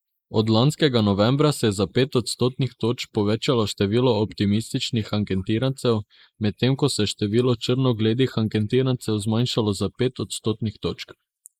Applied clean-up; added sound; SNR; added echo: neural mask model Resemble Enhance denoiser.